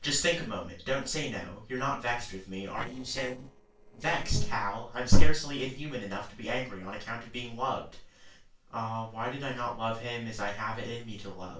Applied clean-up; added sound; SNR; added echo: neural separator model SepFormer DNS4.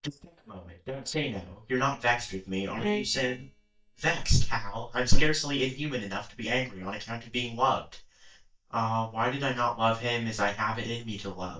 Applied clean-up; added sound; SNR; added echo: neural mask model DeepFilterNet 3.